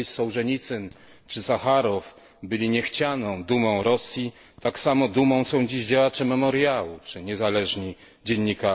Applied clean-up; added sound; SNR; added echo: neural separator model SepFormer DNS4.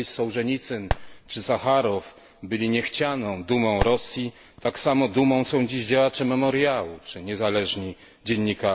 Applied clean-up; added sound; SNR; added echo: none; Fireworks; 8 dB; none.